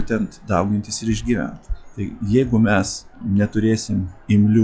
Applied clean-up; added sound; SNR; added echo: classical method log-MMSE.